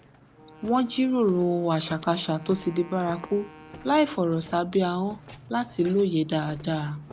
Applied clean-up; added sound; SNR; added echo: none; Walk, footsteps + Wind instrument, woodwind instrument; 20 dB; none.